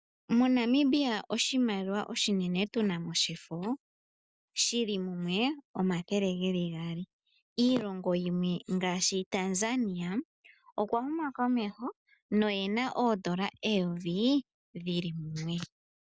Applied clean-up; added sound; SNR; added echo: none; none; none; none.